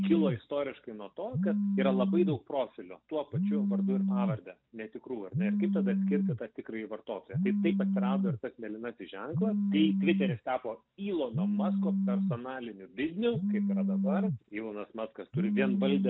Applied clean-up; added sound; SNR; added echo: neural mask model RNNoise.